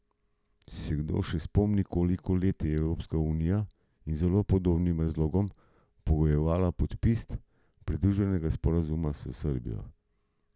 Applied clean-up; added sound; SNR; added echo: none; none; none; none.